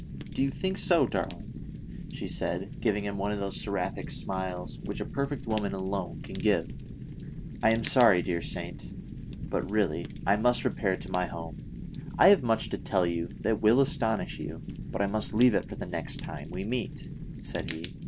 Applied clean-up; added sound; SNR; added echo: none; Fire; 9 dB; none.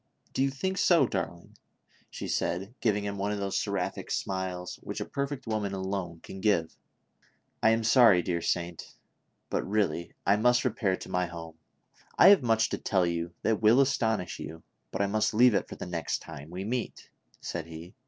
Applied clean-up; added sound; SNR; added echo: none; none; none; none.